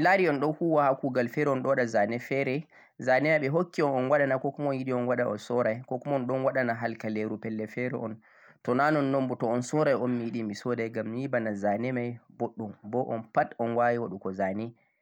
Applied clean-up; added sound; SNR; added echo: none; none; none; none.